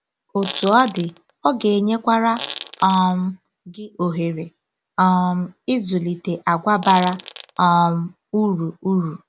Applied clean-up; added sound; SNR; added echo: none; Fart; 14 dB; none.